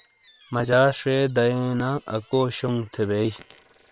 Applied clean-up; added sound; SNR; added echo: neural separator model SepFormer WHAM!.